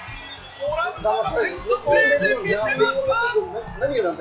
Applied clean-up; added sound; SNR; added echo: classical method log-MMSE.